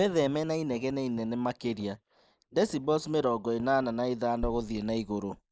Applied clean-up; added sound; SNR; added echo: neural mask model Resemble Enhance denoiser.